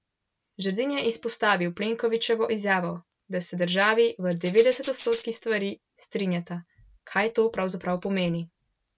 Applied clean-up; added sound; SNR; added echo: none; Rattle (instrument); 19 dB; none.